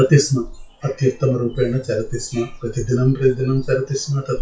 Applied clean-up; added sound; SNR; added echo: classical method WPE with log-MMSE.